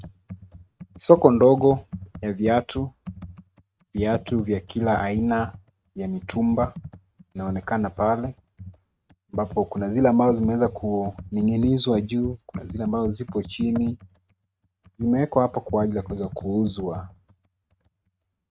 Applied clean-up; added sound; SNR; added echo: neural mask model RNNoise.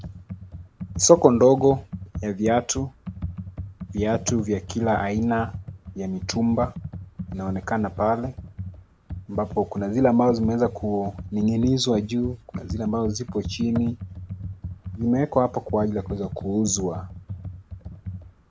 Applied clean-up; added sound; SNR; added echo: none; Computer keyboard; 11 dB; none.